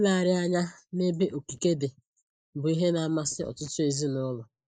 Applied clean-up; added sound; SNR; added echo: neural mask model Resemble Enhance denoiser.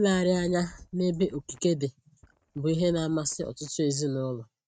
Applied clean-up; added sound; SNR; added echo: neural mask model RNNoise.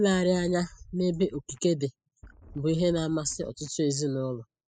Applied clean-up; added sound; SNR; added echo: classical method spectral subtraction.